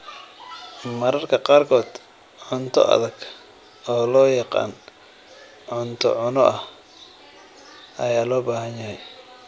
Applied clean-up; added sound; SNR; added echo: none; none; none; none.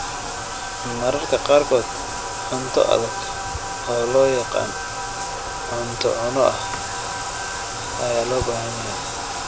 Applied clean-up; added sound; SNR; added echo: none; Bathtub (filling or washing); 4 dB; none.